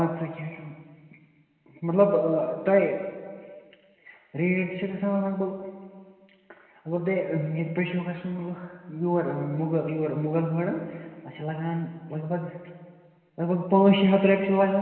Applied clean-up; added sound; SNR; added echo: none; none; none; reverberation time 2.1 s.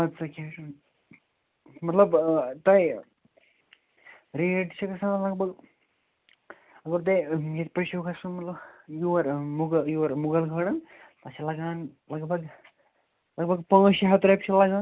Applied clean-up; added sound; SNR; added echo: none; none; none; none.